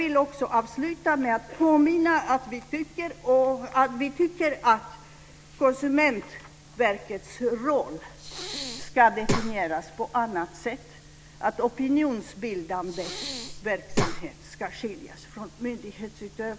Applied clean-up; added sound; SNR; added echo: none; Breathing; 4 dB; none.